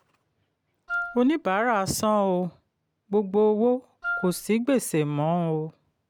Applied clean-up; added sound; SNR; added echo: none; Wind instrument, woodwind instrument; 7 dB; none.